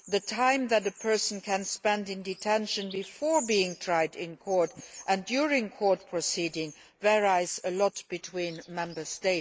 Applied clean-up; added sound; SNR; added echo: neural mask model Resemble Enhance denoiser.